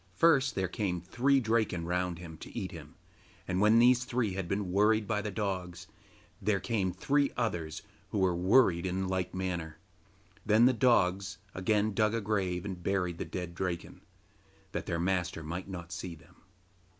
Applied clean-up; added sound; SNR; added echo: none; none; none; none.